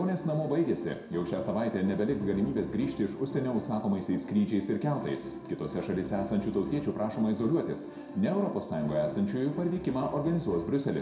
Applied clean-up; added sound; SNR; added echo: none; none; none; reverberation time 0.6 s.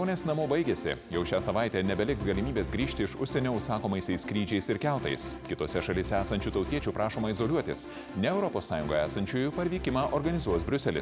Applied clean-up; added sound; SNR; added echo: none; none; none; none.